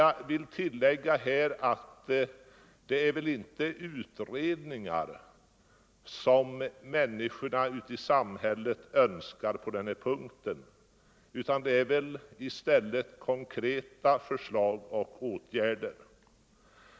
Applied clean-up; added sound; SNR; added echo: none; none; none; none.